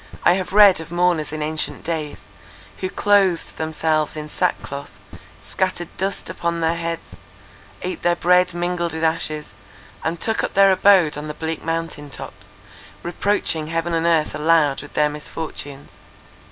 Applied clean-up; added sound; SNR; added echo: none; none; none; none.